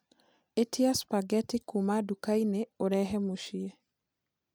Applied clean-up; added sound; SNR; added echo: none; none; none; none.